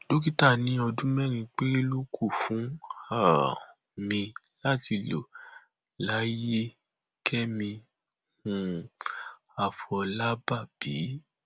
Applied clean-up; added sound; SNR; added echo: none; none; none; none.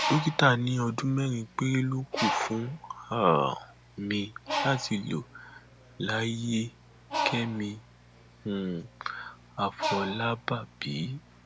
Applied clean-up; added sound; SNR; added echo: none; Bird; 8 dB; none.